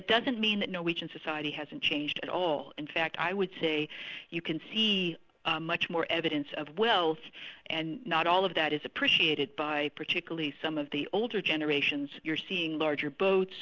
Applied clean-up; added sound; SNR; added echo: none; none; none; none.